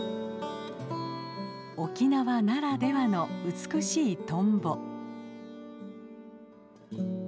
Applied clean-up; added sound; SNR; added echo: none; none; none; none.